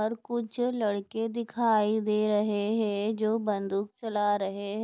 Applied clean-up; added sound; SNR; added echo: none; none; none; none.